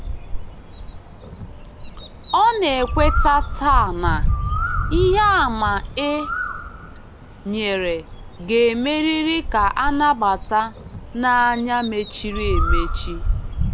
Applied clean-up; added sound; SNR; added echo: none; Bird; 3 dB; none.